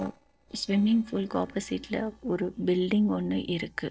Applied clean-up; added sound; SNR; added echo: neural separator model SepFormer DNS4.